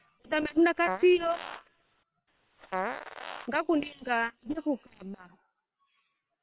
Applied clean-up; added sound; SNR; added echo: neural separator model SepFormer WHAM!.